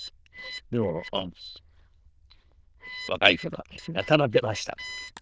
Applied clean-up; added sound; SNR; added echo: neural diffusion model UNIVERSE++.